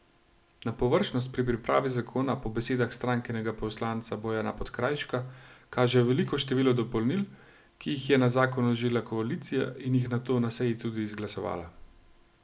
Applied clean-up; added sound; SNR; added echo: none; none; none; none.